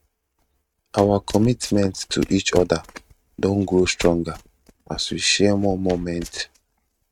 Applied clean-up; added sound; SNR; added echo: neural mask model RNNoise.